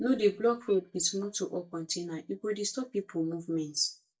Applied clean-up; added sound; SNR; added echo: neural mask model DeepFilterNet 3.